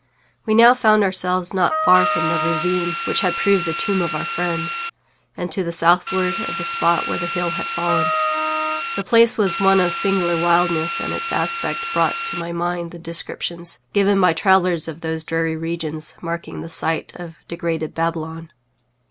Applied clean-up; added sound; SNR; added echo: none; Drill + Wind instrument, woodwind instrument; 3 dB; none.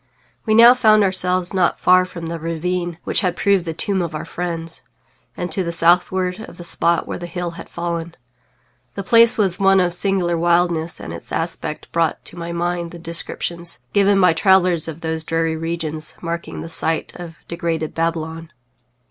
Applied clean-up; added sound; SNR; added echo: none; none; none; none.